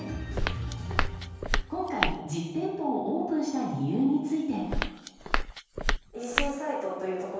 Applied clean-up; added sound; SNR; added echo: none; Walk, footsteps; -1 dB; reverberation time 1.2 s.